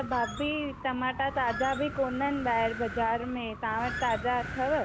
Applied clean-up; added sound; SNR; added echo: none; Squeak + Wind; 9 dB; none.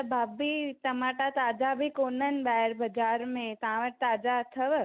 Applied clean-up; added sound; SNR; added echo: none; none; none; none.